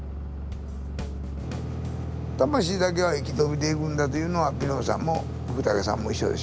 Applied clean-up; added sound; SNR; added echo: none; Drum kit; 16 dB; none.